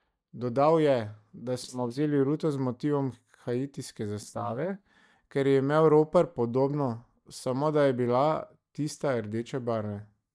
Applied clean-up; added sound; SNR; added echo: neural mask model DeepFilterNet 3.